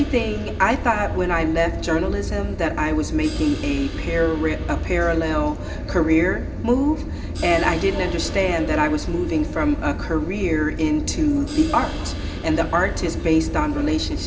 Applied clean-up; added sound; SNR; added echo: none; Crash cymbal; 19 dB; reverberation time 2.0 s.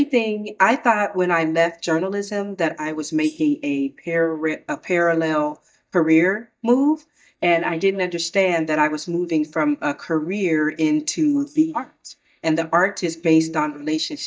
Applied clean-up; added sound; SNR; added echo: neural mask model DeepFilterNet 3.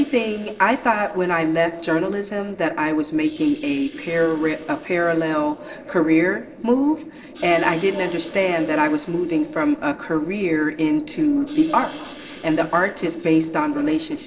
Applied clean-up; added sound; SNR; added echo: neural separator model SepFormer DNS4.